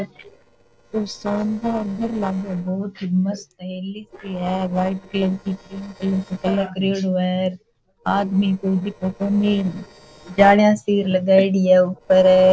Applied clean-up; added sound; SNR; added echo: neural separator model SepFormer DNS4.